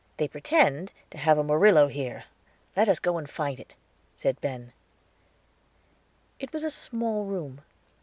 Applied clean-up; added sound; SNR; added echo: none; none; none; none.